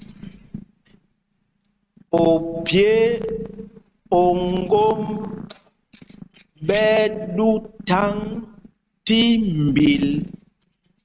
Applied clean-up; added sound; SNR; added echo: neural mask model RNNoise.